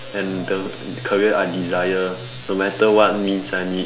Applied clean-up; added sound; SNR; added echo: none; none; none; none.